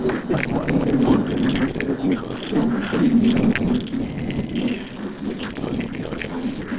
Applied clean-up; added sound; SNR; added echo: neural separator model SepFormer DNS4.